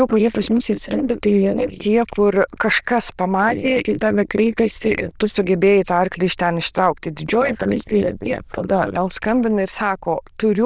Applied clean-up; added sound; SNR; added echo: neural diffusion model UNIVERSE++.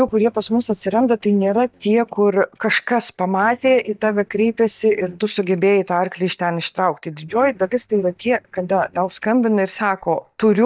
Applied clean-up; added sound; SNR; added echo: neural mask model DeepFilterNet 3.